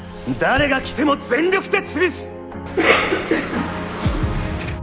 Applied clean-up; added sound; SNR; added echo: none; Cough; 0 dB; none.